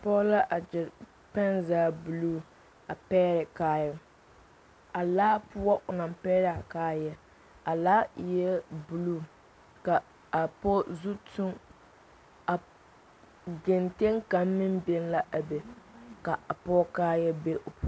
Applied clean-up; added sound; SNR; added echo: none; none; none; none.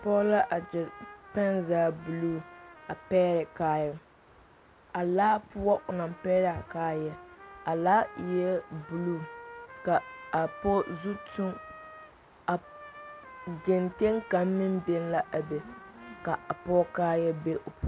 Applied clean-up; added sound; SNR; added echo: none; Trumpet; 19 dB; none.